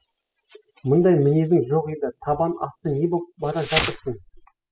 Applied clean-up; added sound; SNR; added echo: classical method spectral subtraction.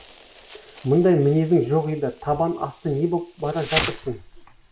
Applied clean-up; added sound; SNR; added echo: none; Insect; 13 dB; none.